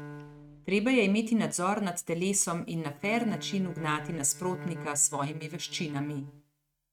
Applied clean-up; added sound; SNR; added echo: neural mask model RNNoise.